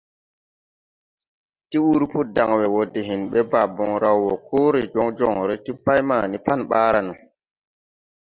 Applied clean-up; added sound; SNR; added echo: none; none; none; none.